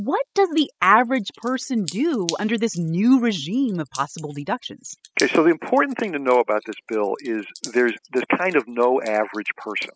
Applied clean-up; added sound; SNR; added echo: classical method spectral subtraction.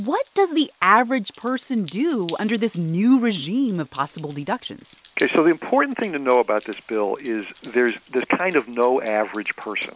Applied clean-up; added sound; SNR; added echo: none; Drip; 19 dB; none.